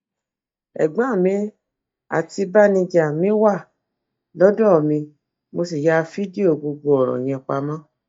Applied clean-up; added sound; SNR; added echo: neural mask model DeepFilterNet 3.